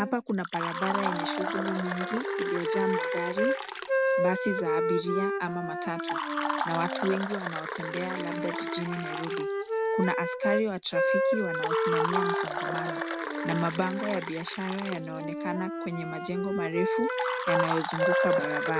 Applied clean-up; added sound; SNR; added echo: none; Fill (with liquid) + Wind instrument, woodwind instrument; -3 dB; none.